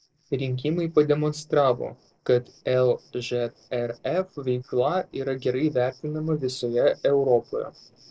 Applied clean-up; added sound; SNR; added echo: neural separator model SepFormer DNS4.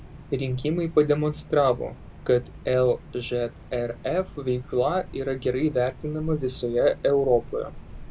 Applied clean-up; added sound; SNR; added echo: none; Cricket; 16 dB; none.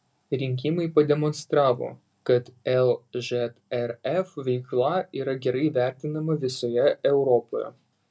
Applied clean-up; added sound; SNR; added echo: none; none; none; none.